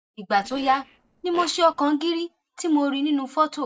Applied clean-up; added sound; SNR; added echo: neural separator model SepFormer DNS4.